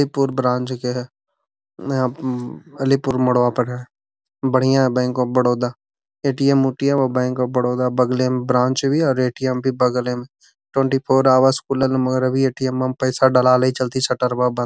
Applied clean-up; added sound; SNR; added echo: none; none; none; none.